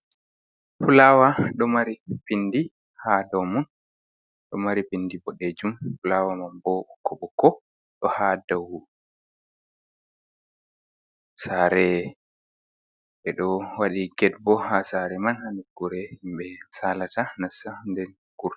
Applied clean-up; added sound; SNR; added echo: none; none; none; none.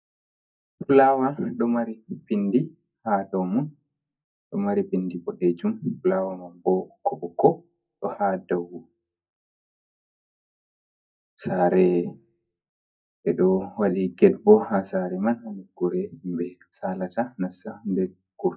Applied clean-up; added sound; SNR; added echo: neural mask model DeepFilterNet 3.